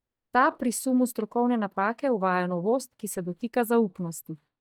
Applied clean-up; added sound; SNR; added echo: neural mask model DeepFilterNet 3.